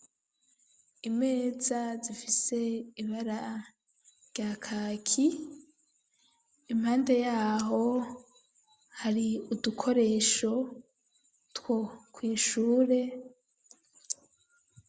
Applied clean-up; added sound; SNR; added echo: none; none; none; none.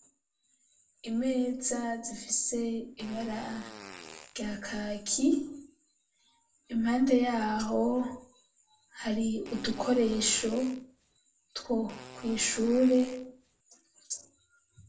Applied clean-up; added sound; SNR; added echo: none; Fart; 17 dB; reverberation time 0.3 s.